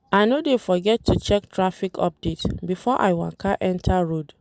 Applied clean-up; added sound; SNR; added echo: none; none; none; none.